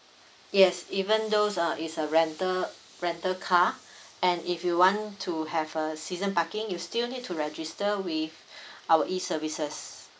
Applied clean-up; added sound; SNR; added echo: none; none; none; none.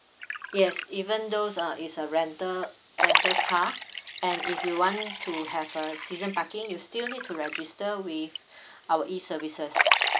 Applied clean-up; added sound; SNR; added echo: none; Liquid; 0 dB; none.